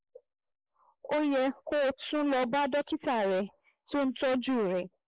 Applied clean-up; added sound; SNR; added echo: neural mask model Resemble Enhance denoiser.